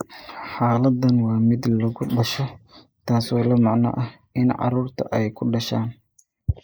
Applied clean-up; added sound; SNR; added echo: neural mask model Resemble Enhance denoiser.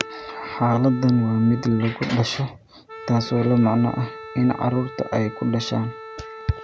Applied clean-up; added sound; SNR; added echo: none; Wind instrument, woodwind instrument; 16 dB; none.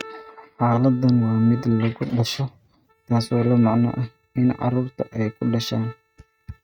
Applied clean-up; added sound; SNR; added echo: neural mask model RNNoise.